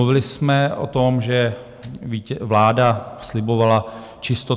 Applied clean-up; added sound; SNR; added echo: none; none; none; none.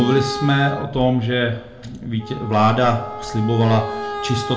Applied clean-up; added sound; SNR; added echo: none; Wind instrument, woodwind instrument; 10 dB; reverberation time 0.4 s.